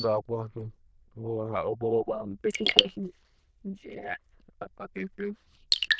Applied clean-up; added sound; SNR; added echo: neural diffusion model UNIVERSE++.